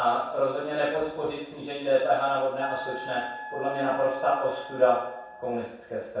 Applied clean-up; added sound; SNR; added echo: none; Wind instrument, woodwind instrument; 13 dB; reverberation time 0.7 s.